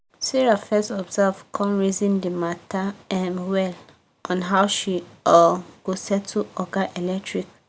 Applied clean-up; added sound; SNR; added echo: none; none; none; none.